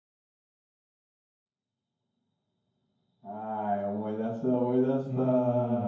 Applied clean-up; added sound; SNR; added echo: none; none; none; reverberation time 0.9 s.